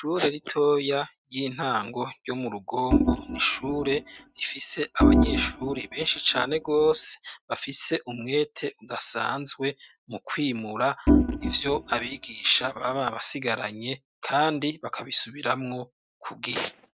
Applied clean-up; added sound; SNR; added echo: neural mask model RNNoise.